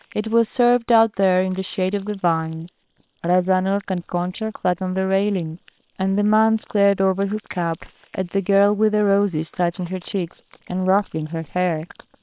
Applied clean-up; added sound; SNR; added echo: neural separator model SepFormer WHAM!.